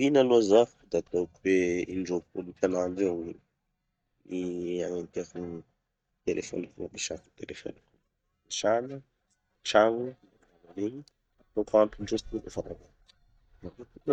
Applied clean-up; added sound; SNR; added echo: neural mask model DeepFilterNet 3.